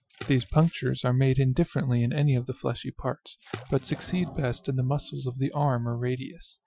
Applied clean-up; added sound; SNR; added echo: classical method Wiener filter.